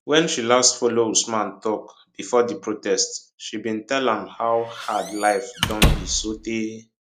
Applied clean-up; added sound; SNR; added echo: none; Squeak / Slam; 2 dB; none.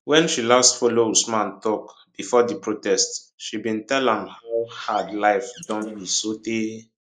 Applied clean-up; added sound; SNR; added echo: neural mask model Resemble Enhance denoiser.